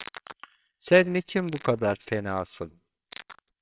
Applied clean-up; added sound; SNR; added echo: neural separator model SepFormer WHAMR!.